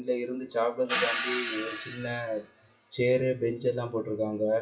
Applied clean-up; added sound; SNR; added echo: classical method WPE with log-MMSE.